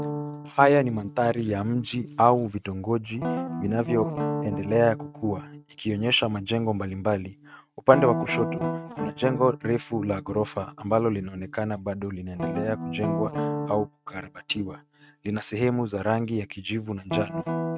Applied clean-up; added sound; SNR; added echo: neural mask model RNNoise.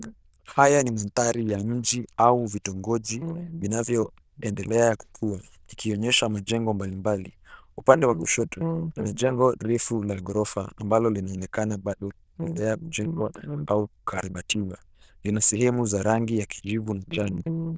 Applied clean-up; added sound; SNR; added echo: neural diffusion model UNIVERSE++.